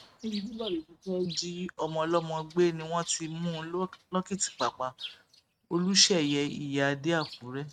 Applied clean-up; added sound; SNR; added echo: neural mask model RNNoise.